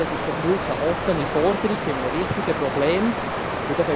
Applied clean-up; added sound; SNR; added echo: none; Water; 2 dB; none.